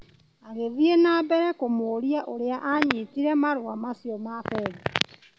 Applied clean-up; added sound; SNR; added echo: none; none; none; none.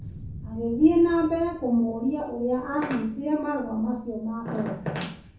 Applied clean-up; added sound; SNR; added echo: none; Thunder; 18 dB; reverberation time 0.5 s.